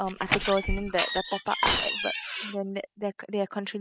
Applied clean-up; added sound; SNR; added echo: classical method spectral subtraction.